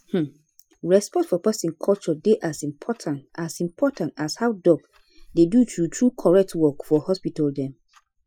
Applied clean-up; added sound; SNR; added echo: classical method Wiener filter.